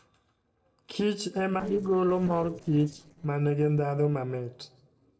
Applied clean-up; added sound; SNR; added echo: neural separator model SepFormer DNS4.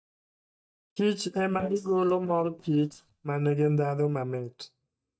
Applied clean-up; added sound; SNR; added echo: neural mask model DeepFilterNet 3.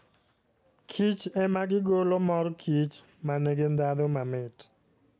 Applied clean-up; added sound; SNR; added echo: none; none; none; none.